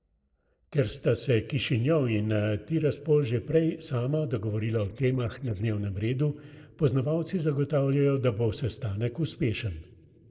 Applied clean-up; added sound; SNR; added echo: neural separator model SepFormer DNS4.